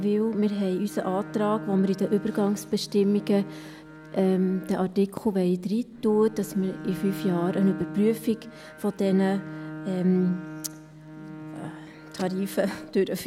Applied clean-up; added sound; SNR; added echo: none; Bowed string instrument; 14 dB; none.